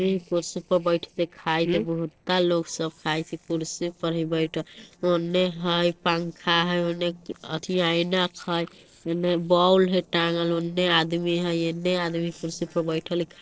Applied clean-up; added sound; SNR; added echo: neural separator model SepFormer DNS4.